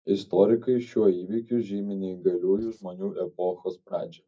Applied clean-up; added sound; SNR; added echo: neural mask model DeepFilterNet 3.